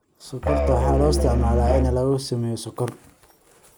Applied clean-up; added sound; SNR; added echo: none; Musical instrument; -3 dB; none.